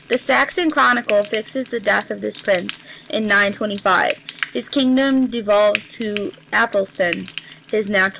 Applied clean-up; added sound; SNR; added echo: none; Rattle (instrument) + Frying (food); 15 dB; none.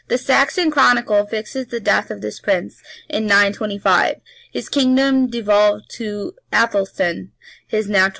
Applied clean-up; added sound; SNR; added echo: none; none; none; none.